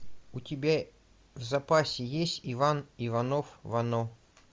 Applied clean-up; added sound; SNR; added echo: none; none; none; none.